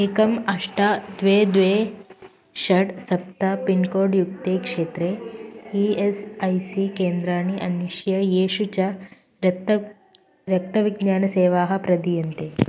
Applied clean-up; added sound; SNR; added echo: none; none; none; none.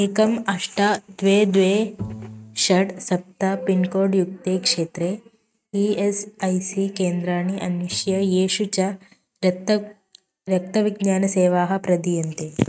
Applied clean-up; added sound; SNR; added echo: neural mask model RNNoise.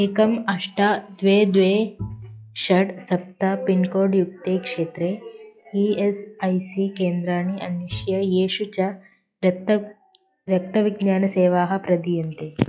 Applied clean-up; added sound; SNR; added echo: classical method log-MMSE.